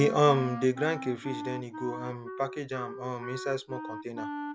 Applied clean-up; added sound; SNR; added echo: none; Wind instrument, woodwind instrument; 9 dB; none.